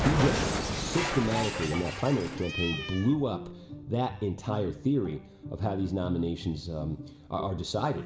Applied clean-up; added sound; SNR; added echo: none; Cat; 6 dB; reverberation time 1.3 s.